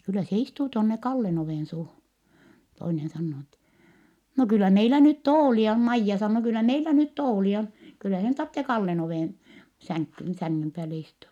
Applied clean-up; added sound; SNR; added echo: none; none; none; none.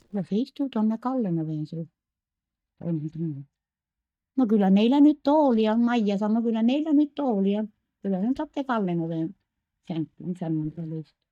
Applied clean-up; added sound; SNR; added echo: neural mask model DeepFilterNet 3.